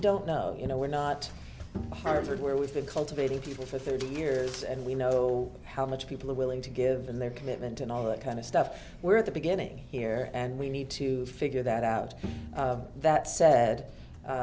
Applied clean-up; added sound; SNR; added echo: none; Bowed string instrument; 13 dB; none.